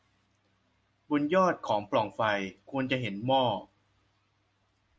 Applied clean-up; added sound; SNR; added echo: none; none; none; none.